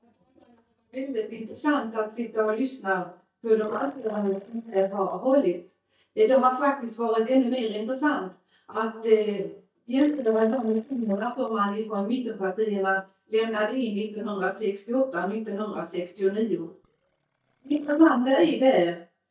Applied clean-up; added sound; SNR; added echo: neural mask model DeepFilterNet 3.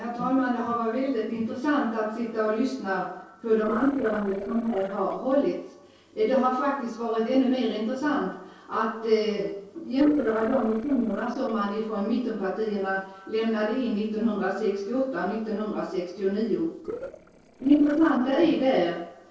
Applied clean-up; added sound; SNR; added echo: neural separator model SepFormer DNS4.